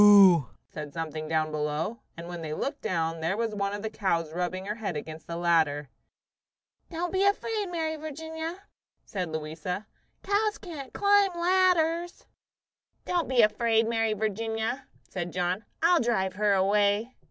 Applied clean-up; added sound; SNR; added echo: none; none; none; none.